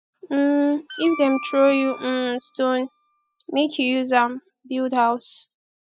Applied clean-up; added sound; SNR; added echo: classical method spectral subtraction.